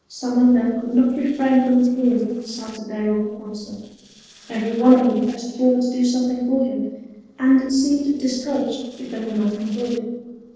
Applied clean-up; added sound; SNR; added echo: neural separator model SepFormer DNS4.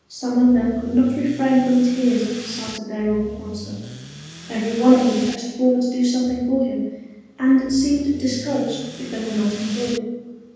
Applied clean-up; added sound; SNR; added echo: none; Accelerating, revving, vroom / Car; 15 dB; reverberation time 1.3 s.